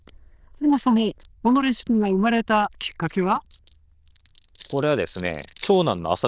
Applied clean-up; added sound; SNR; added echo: neural diffusion model UNIVERSE++.